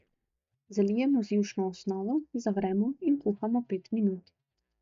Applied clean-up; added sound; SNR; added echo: neural mask model DeepFilterNet 3.